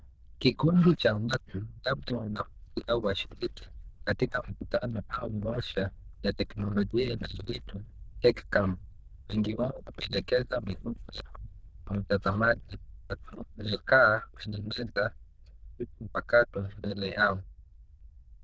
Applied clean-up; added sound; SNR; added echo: neural diffusion model UNIVERSE++.